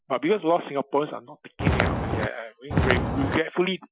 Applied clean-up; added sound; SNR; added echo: classical method Wiener filter.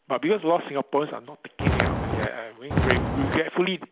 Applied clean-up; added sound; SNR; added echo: none; Walk, footsteps; -3 dB; none.